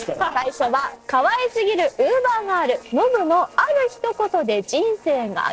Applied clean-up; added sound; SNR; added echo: neural separator model SepFormer DNS4.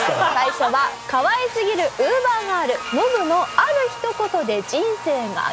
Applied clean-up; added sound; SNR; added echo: none; Buzz; 13 dB; none.